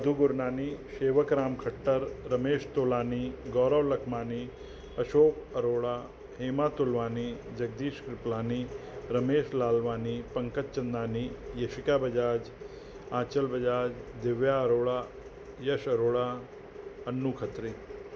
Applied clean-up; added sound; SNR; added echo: none; none; none; none.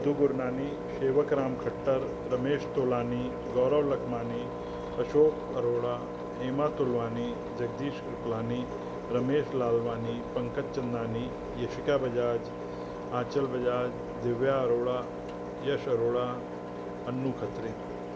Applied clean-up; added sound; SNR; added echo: none; Engine; 7 dB; none.